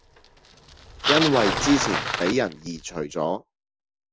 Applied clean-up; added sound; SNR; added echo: none; Bicycle; 4 dB; none.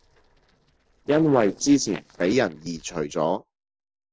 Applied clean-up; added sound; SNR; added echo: neural separator model SepFormer DNS4.